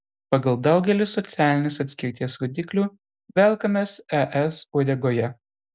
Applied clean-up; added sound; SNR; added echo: none; none; none; none.